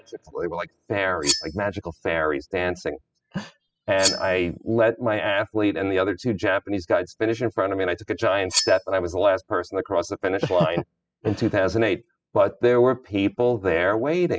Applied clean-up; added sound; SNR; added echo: classical method spectral subtraction.